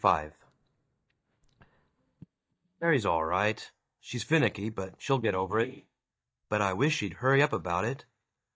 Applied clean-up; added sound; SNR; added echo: neural mask model DeepFilterNet 3.